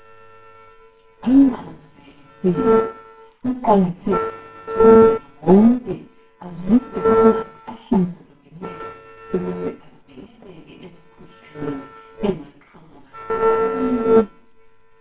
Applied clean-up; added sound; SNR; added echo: neural separator model SepFormer WHAMR!.